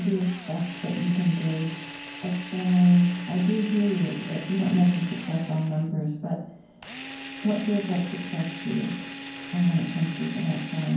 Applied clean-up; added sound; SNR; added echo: none; Drill; 11 dB; reverberation time 0.9 s.